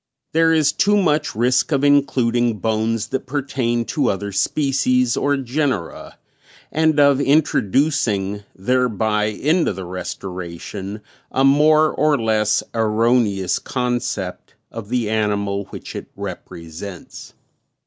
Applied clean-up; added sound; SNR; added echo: none; none; none; none.